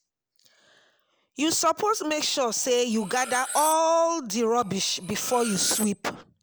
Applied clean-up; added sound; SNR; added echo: none; Cutlery, silverware; 12 dB; none.